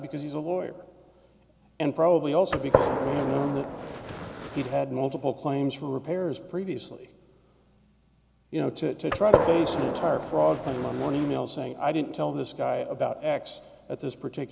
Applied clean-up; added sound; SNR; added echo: none; Gunshot, gunfire; 0 dB; none.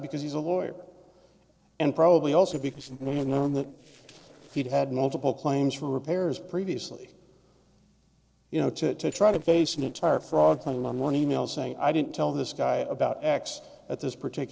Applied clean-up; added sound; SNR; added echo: neural separator model SepFormer DNS4.